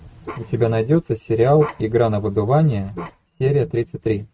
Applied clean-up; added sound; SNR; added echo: neural mask model RNNoise.